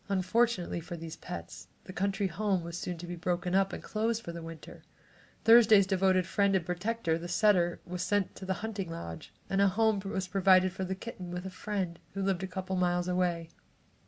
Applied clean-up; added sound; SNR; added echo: none; none; none; none.